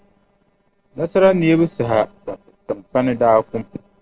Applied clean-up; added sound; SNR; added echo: neural separator model SepFormer DNS4.